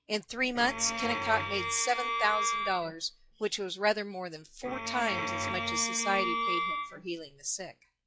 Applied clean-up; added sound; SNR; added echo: classical method log-MMSE.